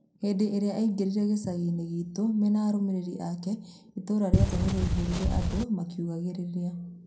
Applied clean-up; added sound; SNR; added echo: none; Wind; -3 dB; reverberation time 0.2 s.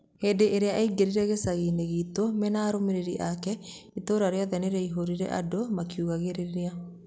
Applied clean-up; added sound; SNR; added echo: none; none; none; none.